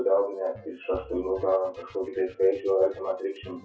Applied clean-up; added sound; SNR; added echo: classical method WPE with log-MMSE.